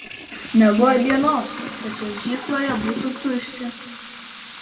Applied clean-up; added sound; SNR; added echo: none; Toilet flush / Water tap, faucet; 11 dB; reverberation time 1.9 s.